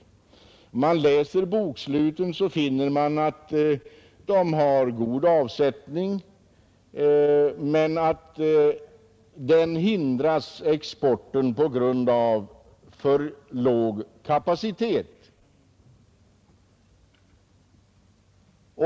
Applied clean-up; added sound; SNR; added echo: none; none; none; none.